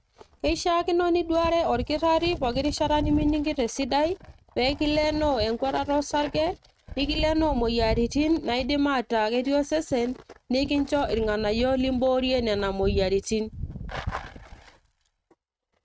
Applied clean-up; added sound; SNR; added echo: neural mask model RNNoise.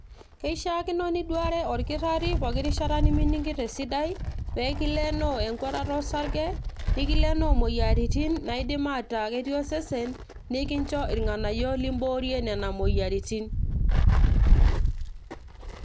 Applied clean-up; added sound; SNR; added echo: none; Wind; -3 dB; none.